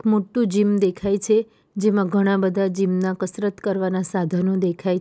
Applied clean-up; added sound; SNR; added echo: none; none; none; none.